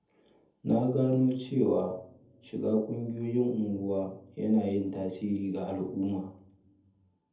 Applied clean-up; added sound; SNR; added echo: none; none; none; reverberation time 0.6 s.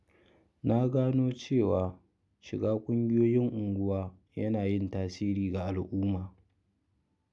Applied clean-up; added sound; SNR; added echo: none; none; none; none.